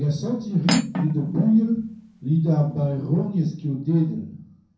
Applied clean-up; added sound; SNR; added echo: none; Cutlery, silverware; 7 dB; reverberation time 0.5 s.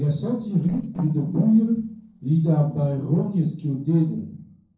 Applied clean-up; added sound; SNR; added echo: neural separator model SepFormer DNS4.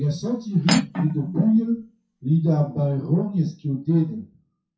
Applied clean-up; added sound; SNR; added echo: classical method WPE with log-MMSE.